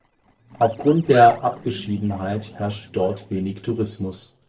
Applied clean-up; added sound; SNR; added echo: neural separator model SepFormer DNS4.